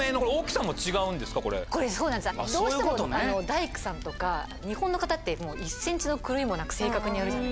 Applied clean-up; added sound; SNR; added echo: none; Fire; 11 dB; none.